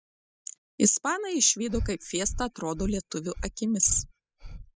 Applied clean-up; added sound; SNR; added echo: classical method spectral subtraction.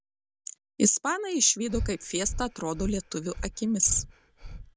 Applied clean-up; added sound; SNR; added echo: none; Breathing; 8 dB; none.